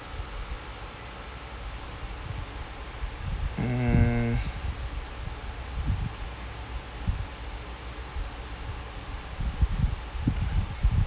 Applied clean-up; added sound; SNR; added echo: none; none; none; none.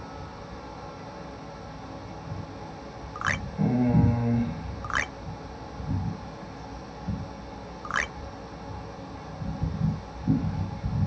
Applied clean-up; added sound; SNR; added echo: none; Marimba, xylophone; -1 dB; reverberation time 0.7 s.